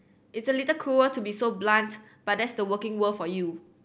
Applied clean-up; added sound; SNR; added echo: none; none; none; none.